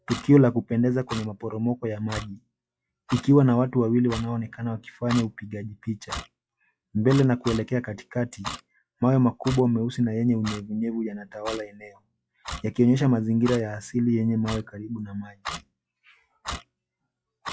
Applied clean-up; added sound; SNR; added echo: classical method log-MMSE.